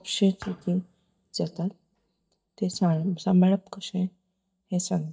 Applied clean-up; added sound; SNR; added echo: neural mask model DeepFilterNet 3.